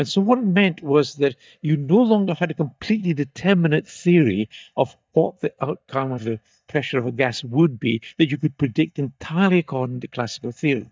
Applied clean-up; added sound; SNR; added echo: neural mask model DeepFilterNet 3.